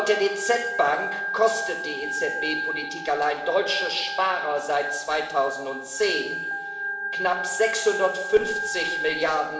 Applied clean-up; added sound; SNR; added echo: none; Organ; 5 dB; reverberation time 1.1 s.